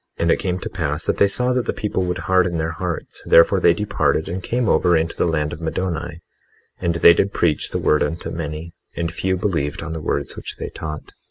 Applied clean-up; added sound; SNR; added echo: none; none; none; none.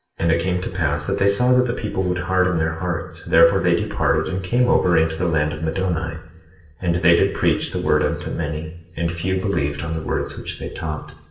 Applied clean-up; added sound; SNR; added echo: none; none; none; reverberation time 0.9 s.